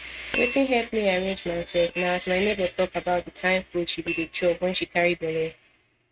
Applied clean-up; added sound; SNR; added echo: neural mask model RNNoise.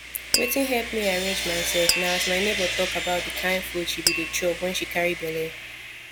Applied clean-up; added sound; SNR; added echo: none; Sawing + Tap; 1 dB; none.